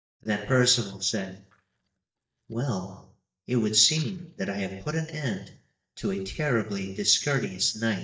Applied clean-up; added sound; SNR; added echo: neural mask model DeepFilterNet 3.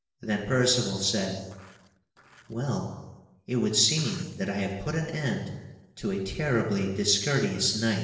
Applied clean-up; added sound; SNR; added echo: neural separator model SepFormer DNS4.